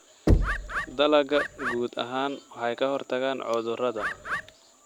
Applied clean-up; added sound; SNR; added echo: none; Knock + Bird; 1 dB; none.